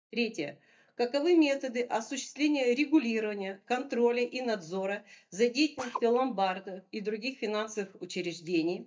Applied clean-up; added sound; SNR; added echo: neural mask model DeepFilterNet 3.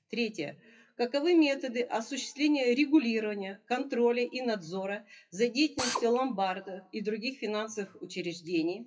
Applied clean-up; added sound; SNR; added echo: classical method WPE with log-MMSE.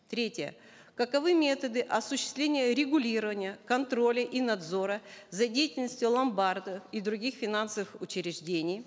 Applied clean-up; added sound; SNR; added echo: none; none; none; none.